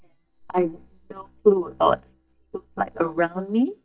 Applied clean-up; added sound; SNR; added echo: neural mask model DeepFilterNet 3.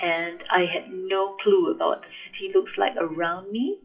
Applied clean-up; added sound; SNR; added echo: classical method WPE with log-MMSE.